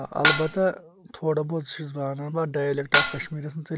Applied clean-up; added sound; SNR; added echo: none; Dishes, pots, and pans; -4 dB; none.